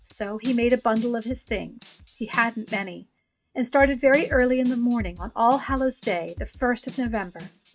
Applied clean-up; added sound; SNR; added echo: neural mask model RNNoise.